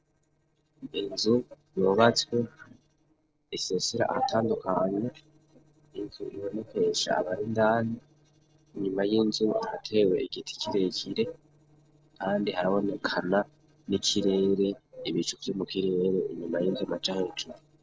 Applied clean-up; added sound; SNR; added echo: neural separator model SepFormer DNS4.